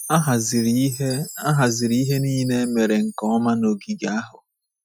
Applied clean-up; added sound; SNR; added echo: classical method Wiener filter.